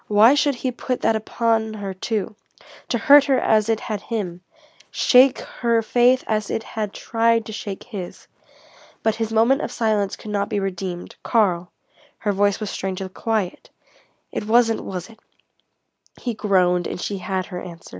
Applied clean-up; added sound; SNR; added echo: none; none; none; none.